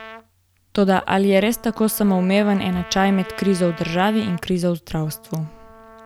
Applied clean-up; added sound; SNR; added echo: none; Trumpet + Wind instrument, woodwind instrument; 19 dB; none.